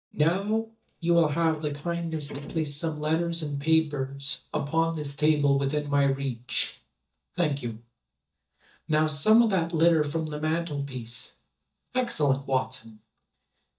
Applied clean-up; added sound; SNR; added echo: neural mask model DeepFilterNet 3.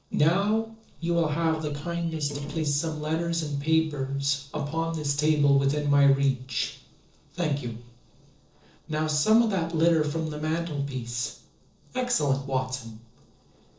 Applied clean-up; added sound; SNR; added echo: neural separator model SepFormer DNS4.